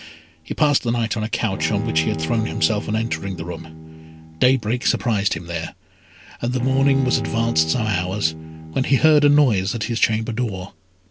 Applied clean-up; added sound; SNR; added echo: none; Bowed string instrument; 11 dB; none.